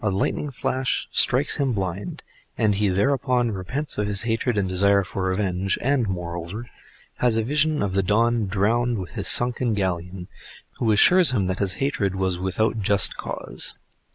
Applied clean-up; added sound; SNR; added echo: none; none; none; none.